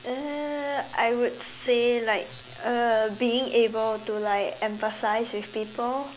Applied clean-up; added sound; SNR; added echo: none; none; none; none.